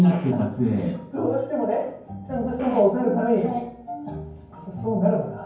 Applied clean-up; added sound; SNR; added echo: none; Fart; 15 dB; reverberation time 0.9 s.